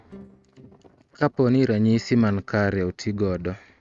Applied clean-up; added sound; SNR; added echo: neural mask model RNNoise.